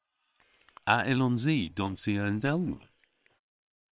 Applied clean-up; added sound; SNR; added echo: neural separator model SepFormer WHAM!.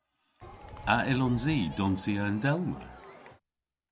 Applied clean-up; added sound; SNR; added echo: none; Crowd; 14 dB; none.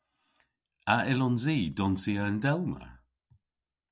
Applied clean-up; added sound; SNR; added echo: none; none; none; none.